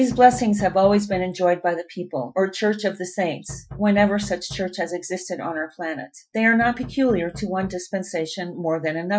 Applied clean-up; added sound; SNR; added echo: classical method Wiener filter.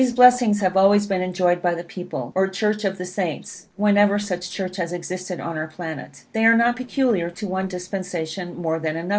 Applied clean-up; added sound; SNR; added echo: neural separator model SepFormer DNS4.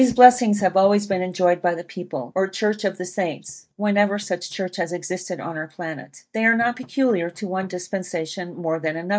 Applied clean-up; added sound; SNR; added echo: neural mask model DeepFilterNet 3.